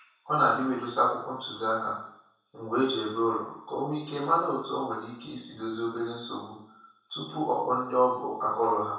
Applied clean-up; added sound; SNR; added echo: none; none; none; reverberation time 0.7 s.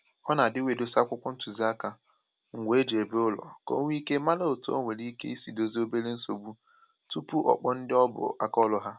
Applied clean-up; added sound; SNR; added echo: none; none; none; none.